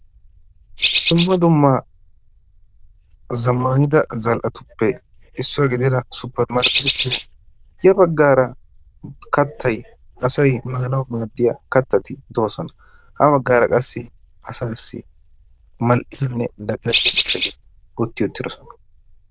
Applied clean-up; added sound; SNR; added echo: neural diffusion model UNIVERSE++.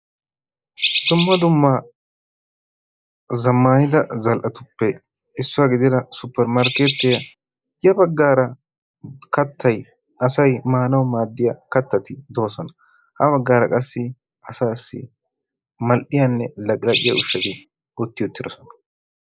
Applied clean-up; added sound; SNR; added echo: neural mask model Resemble Enhance denoiser.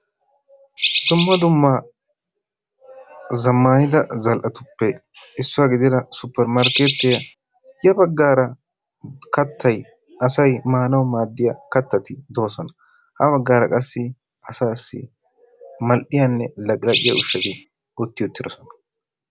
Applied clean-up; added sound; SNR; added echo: none; Bird; 2 dB; none.